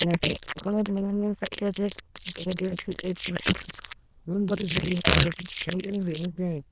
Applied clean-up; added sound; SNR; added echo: neural diffusion model UNIVERSE++.